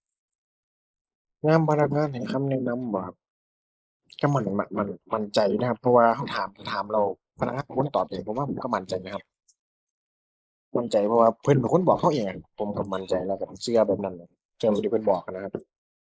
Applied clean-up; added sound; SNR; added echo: neural mask model Resemble Enhance denoiser.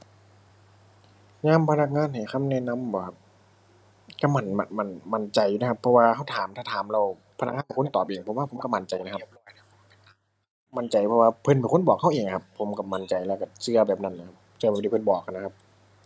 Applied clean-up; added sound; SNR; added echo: none; none; none; none.